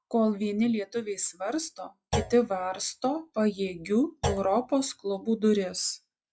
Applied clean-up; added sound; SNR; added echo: classical method log-MMSE.